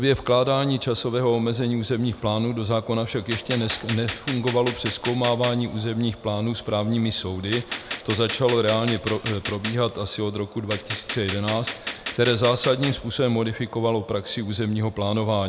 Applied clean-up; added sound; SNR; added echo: none; Gunshot, gunfire; 9 dB; none.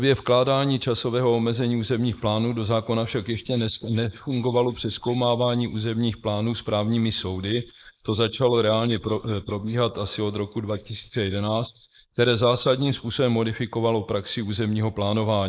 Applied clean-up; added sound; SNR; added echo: neural mask model Resemble Enhance denoiser.